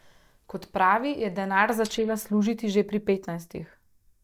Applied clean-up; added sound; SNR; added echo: neural mask model DeepFilterNet 3.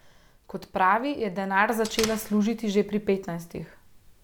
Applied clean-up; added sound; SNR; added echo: none; Door; 11 dB; none.